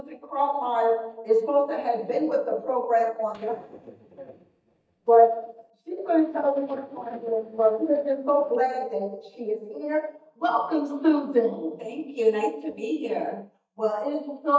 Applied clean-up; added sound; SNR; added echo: neural mask model DeepFilterNet 3.